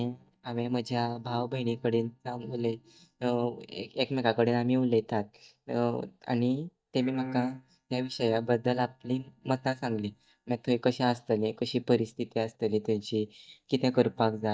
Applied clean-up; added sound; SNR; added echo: neural mask model DeepFilterNet 3.